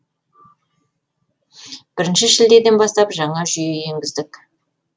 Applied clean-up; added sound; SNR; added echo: none; none; none; none.